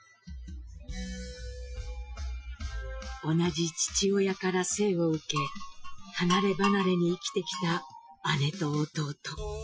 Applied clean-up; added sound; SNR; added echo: classical method Wiener filter.